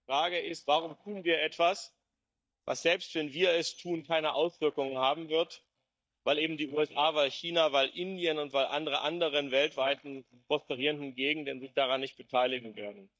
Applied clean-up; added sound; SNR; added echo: neural mask model DeepFilterNet 3.